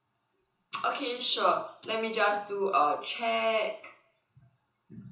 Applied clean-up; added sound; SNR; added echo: none; none; none; reverberation time 0.7 s.